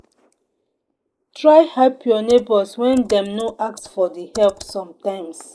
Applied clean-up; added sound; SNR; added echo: neural mask model Resemble Enhance denoiser.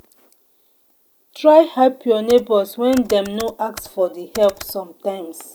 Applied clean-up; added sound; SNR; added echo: none; Computer keyboard; 20 dB; none.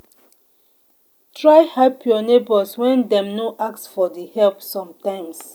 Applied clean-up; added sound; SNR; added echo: none; none; none; none.